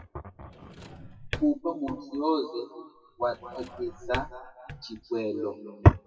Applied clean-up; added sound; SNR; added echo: classical method WPE with log-MMSE.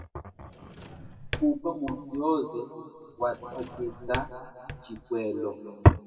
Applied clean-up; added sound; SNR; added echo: none; Drawer open or close; 13 dB; reverberation time 2.0 s.